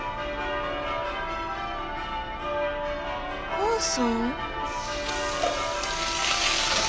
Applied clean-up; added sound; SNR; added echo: none; Church bell; -1 dB; none.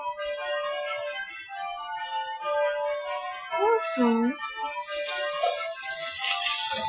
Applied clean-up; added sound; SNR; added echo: classical method Wiener filter.